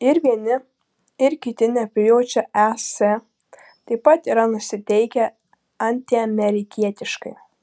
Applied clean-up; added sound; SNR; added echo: none; none; none; none.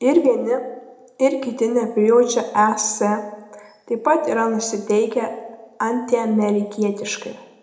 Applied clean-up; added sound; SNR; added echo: none; none; none; reverberation time 0.6 s.